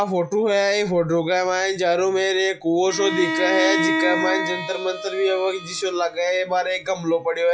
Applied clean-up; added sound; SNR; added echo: classical method log-MMSE.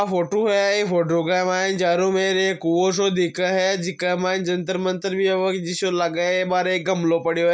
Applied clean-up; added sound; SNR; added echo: none; none; none; none.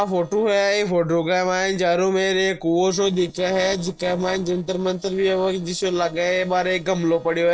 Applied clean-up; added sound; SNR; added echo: neural separator model SepFormer DNS4.